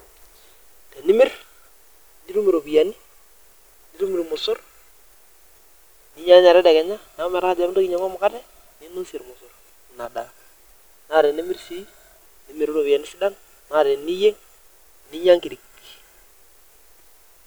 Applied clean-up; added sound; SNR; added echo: none; none; none; none.